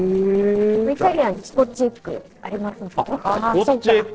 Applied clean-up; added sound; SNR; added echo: neural separator model SepFormer DNS4.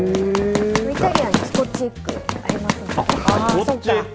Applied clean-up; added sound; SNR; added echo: none; Run; 2 dB; none.